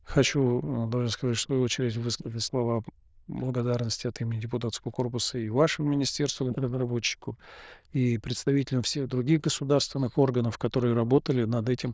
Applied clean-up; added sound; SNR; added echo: neural diffusion model UNIVERSE++.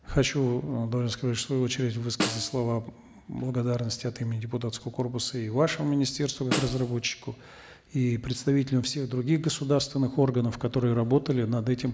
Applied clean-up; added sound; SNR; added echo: none; Snare drum; 10 dB; none.